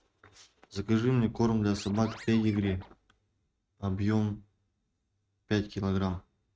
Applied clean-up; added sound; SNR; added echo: neural mask model RNNoise.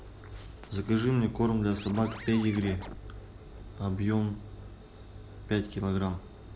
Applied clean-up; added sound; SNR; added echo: none; Scratching (performance technique); 13 dB; none.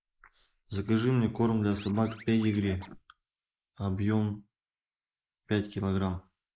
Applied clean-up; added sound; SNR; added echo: neural mask model Resemble Enhance denoiser.